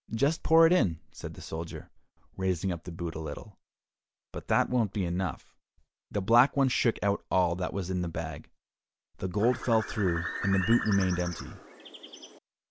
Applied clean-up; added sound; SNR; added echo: none; Bird; 8 dB; none.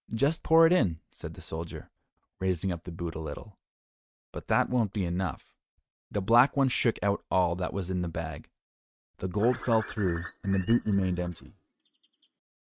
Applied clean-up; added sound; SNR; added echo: neural mask model RNNoise.